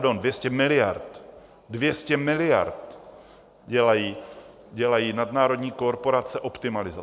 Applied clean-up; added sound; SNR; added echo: none; none; none; none.